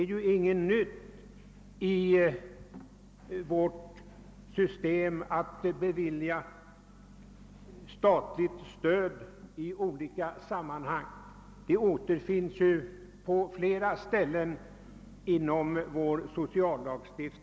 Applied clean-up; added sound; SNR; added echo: none; none; none; none.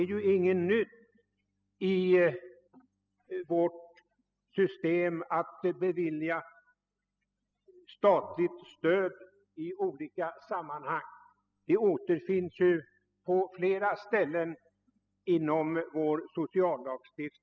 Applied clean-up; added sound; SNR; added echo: classical method spectral subtraction.